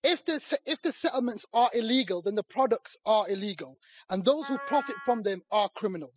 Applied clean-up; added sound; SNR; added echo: classical method spectral subtraction.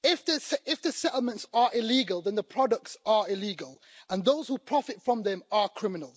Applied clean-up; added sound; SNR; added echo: none; none; none; none.